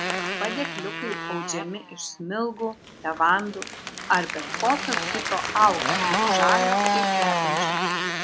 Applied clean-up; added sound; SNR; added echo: none; Applause + Motorcycle; -1 dB; none.